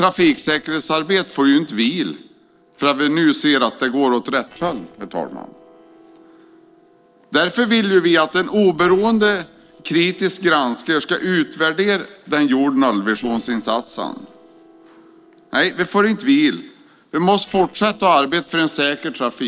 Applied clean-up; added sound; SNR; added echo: neural separator model SepFormer DNS4.